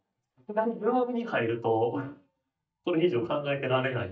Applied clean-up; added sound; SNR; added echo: neural mask model DeepFilterNet 3.